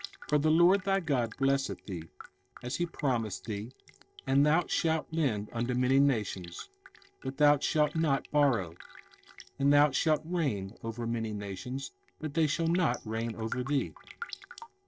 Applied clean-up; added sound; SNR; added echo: neural separator model SepFormer DNS4.